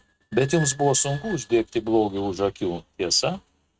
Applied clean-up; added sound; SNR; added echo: neural mask model RNNoise.